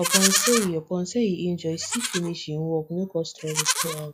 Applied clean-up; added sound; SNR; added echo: classical method log-MMSE.